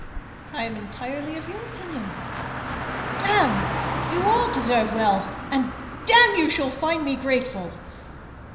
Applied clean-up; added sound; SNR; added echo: none; Car; 7 dB; reverberation time 0.9 s.